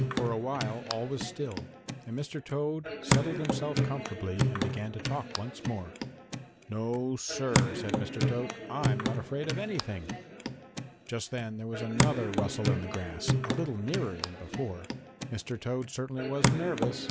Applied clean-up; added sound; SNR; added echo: none; Hands / Wood; -2 dB; none.